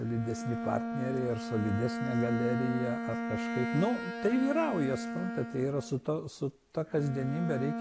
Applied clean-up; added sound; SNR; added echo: none; Bowed string instrument; 4 dB; none.